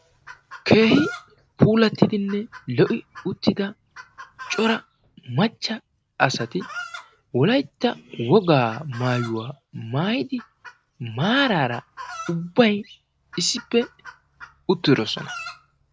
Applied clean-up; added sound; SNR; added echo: none; Chicken, rooster; 18 dB; none.